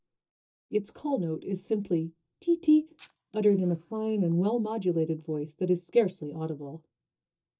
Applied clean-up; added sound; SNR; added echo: neural mask model DeepFilterNet 3.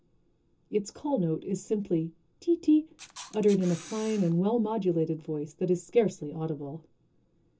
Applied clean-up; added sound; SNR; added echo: none; Camera; 17 dB; reverberation time 0.2 s.